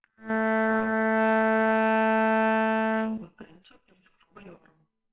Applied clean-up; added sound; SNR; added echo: neural separator model SepFormer WHAMR!.